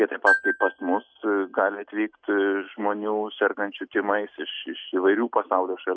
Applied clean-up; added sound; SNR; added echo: neural mask model RNNoise.